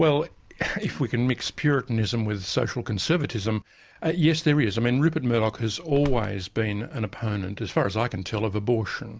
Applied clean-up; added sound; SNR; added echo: none; Bird; 3 dB; none.